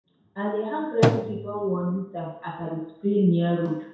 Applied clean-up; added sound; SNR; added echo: none; Drum; 3 dB; reverberation time 0.7 s.